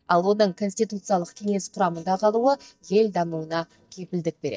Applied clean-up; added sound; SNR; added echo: neural mask model DeepFilterNet 3.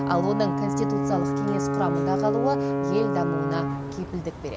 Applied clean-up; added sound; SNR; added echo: none; Alarm / Ocean / Boat, Water vehicle; -3 dB; reverberation time 0.3 s.